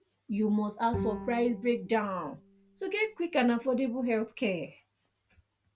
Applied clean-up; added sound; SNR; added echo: none; Bowed string instrument; 12 dB; none.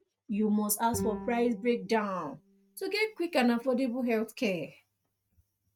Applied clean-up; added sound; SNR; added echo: neural mask model RNNoise.